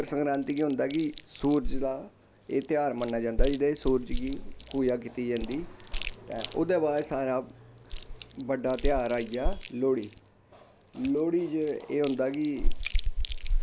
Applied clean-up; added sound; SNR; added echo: none; Chewing, mastication; 2 dB; none.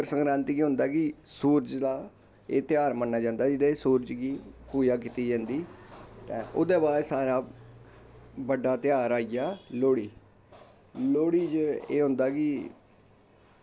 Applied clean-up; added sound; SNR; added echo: none; none; none; none.